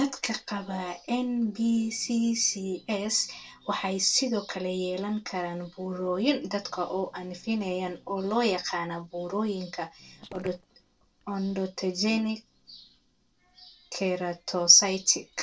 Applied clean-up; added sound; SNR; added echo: neural separator model SepFormer DNS4.